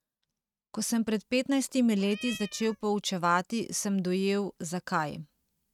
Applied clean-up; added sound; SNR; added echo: neural mask model RNNoise.